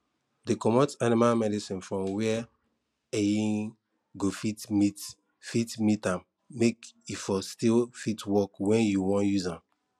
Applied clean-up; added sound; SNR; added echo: none; none; none; none.